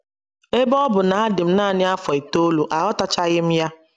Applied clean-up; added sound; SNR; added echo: none; none; none; none.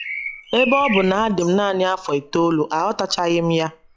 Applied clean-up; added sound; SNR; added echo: classical method log-MMSE.